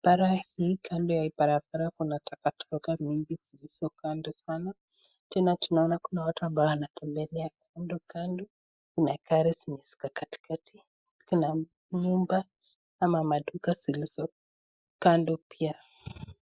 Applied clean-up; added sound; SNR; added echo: neural mask model Resemble Enhance denoiser.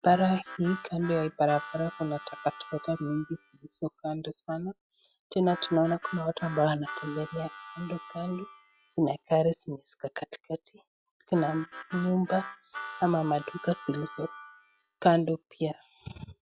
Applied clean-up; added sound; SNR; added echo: classical method log-MMSE.